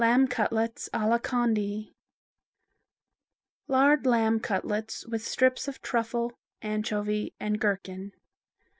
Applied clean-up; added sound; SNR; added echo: none; none; none; none.